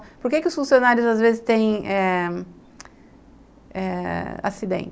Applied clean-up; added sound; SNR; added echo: none; none; none; none.